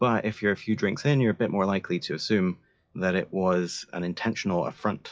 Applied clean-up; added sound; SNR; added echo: classical method WPE with log-MMSE.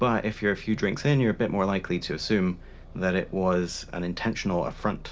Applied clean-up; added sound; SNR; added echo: none; Aircraft; 18 dB; reverberation time 0.2 s.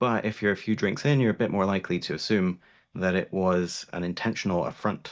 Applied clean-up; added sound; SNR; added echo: neural mask model DeepFilterNet 3.